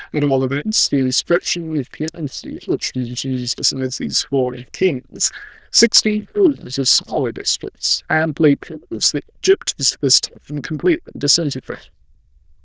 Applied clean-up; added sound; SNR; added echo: neural diffusion model UNIVERSE++.